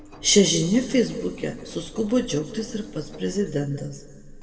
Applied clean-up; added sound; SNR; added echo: none; Engine; 18 dB; reverberation time 1.5 s.